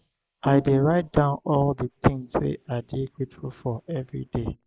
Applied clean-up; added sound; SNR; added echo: neural mask model Resemble Enhance denoiser.